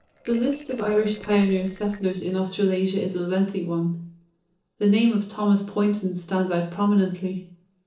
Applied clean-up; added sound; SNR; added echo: neural separator model SepFormer DNS4.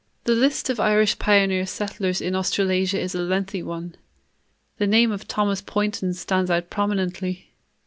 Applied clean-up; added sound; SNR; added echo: none; none; none; none.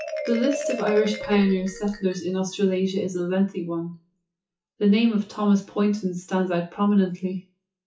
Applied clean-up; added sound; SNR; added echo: classical method WPE with log-MMSE.